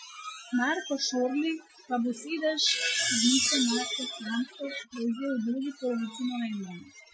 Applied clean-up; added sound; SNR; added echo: classical method Wiener filter.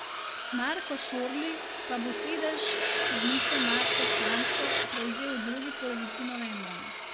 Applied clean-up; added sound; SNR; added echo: none; Sawing; -5 dB; none.